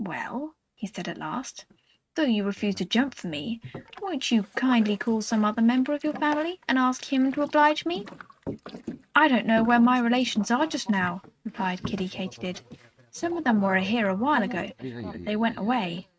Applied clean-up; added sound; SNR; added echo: neural mask model RNNoise.